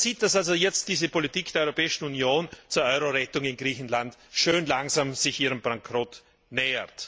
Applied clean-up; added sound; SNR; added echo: none; none; none; none.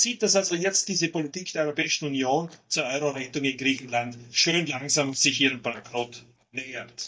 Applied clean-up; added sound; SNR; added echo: neural mask model DeepFilterNet 3.